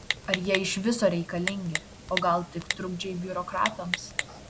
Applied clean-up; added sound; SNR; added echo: none; Typing; 6 dB; none.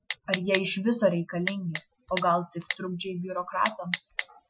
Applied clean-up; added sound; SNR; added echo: classical method Wiener filter.